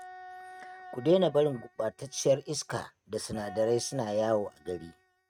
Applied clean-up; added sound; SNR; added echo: neural mask model RNNoise.